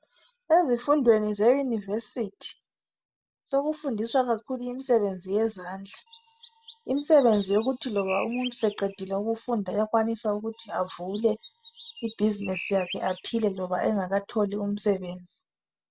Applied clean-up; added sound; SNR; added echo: none; Chirp, tweet; 16 dB; none.